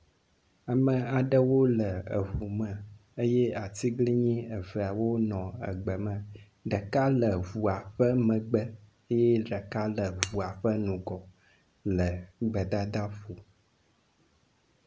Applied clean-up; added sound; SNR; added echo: none; Shatter; 12 dB; none.